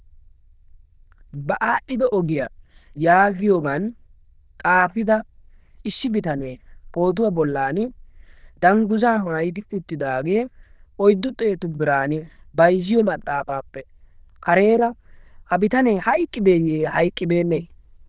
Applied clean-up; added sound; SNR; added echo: neural diffusion model UNIVERSE++.